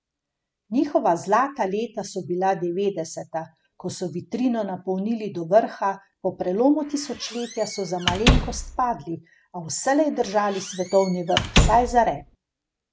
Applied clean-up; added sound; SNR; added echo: none; Squeak / Slam; 1 dB; none.